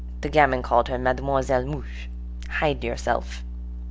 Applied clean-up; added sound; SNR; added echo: none; none; none; none.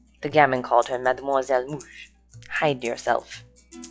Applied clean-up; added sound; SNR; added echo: classical method log-MMSE.